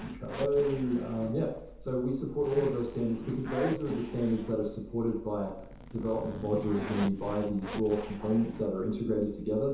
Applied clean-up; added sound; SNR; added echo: none; Zipper (clothing); 12 dB; reverberation time 0.8 s.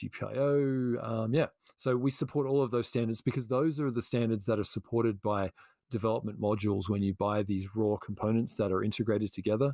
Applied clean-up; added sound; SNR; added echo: none; none; none; none.